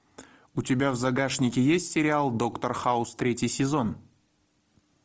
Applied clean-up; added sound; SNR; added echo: none; none; none; none.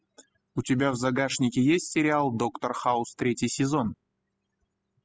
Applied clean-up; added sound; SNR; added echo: classical method spectral subtraction.